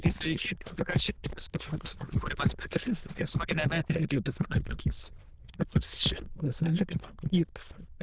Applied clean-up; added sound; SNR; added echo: neural diffusion model UNIVERSE++.